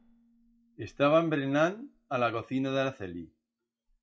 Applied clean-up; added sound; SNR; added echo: classical method log-MMSE.